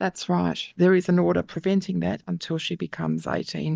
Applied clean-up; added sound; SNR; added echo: neural mask model DeepFilterNet 3.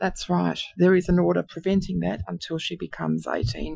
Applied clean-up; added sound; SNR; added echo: classical method Wiener filter.